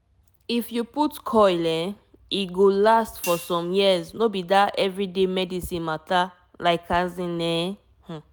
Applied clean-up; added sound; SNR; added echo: none; Hi-hat; 17 dB; none.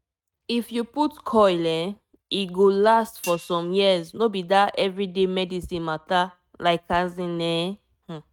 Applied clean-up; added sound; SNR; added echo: neural mask model RNNoise.